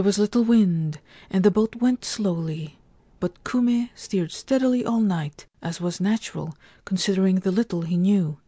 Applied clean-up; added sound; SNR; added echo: none; none; none; none.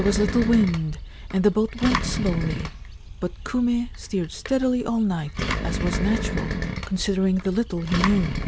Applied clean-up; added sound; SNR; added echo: none; Engine; 5 dB; none.